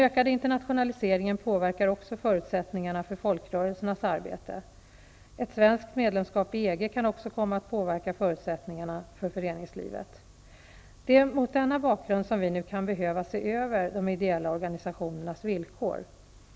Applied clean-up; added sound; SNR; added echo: none; none; none; none.